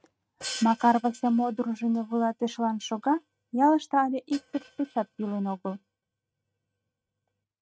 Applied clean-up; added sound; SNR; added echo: neural mask model RNNoise.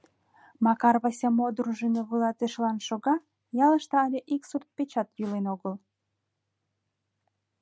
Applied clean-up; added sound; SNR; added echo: none; none; none; none.